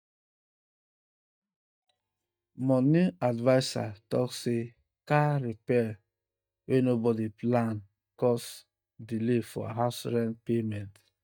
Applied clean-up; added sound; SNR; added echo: neural mask model DeepFilterNet 3.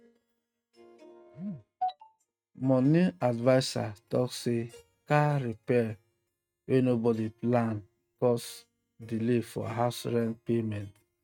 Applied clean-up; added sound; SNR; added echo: neural mask model RNNoise.